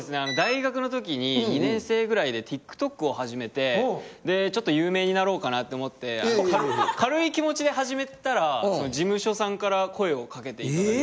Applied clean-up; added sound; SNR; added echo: none; none; none; none.